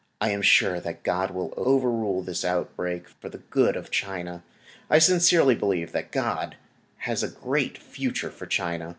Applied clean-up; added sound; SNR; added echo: none; none; none; none.